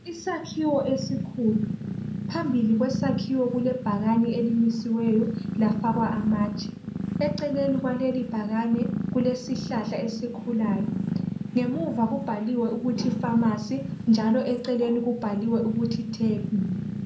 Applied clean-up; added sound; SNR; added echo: none; Purr; 5 dB; reverberation time 0.5 s.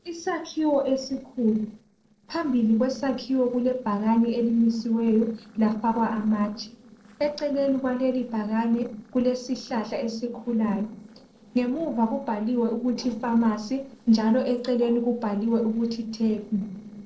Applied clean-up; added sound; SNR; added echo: neural separator model SepFormer DNS4.